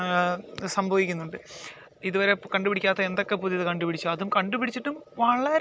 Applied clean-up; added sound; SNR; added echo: none; none; none; none.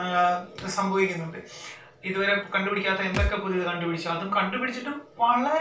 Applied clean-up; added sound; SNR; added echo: none; Thump, thud; 5 dB; reverberation time 0.3 s.